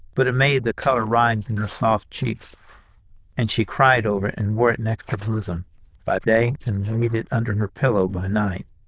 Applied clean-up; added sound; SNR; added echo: neural diffusion model UNIVERSE++.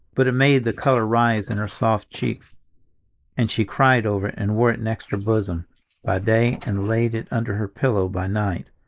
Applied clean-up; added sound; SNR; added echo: neural mask model Resemble Enhance denoiser.